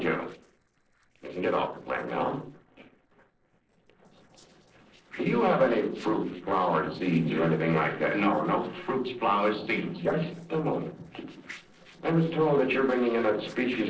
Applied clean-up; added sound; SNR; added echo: neural separator model SepFormer DNS4.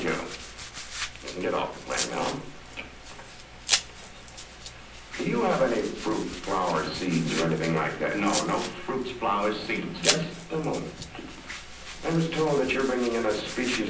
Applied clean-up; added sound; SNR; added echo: none; Domestic sounds, home sounds; 7 dB; reverberation time 0.6 s.